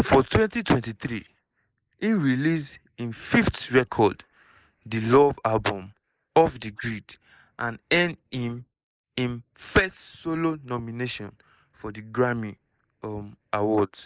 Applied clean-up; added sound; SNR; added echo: neural mask model Resemble Enhance denoiser.